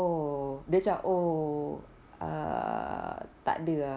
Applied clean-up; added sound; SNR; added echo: none; none; none; none.